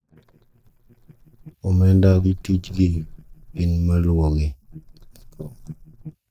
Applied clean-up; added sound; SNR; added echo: neural mask model DeepFilterNet 3.